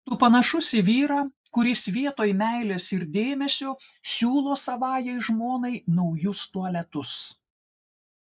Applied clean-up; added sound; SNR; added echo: neural mask model Resemble Enhance denoiser.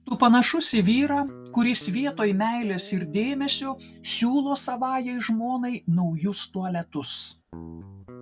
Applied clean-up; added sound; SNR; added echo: none; Guitar; 20 dB; none.